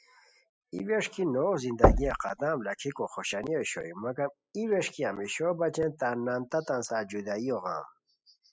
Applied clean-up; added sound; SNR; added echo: classical method spectral subtraction.